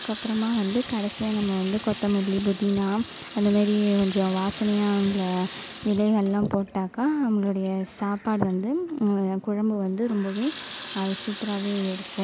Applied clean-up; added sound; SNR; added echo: none; Water tap, faucet; 16 dB; none.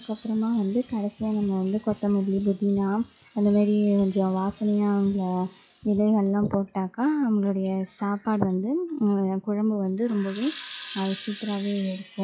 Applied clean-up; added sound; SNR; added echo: classical method log-MMSE.